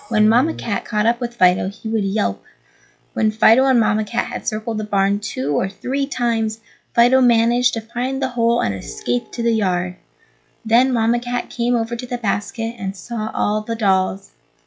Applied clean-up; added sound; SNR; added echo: classical method log-MMSE.